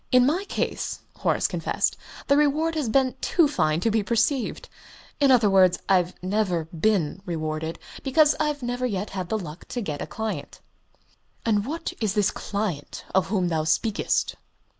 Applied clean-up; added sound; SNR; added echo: none; none; none; none.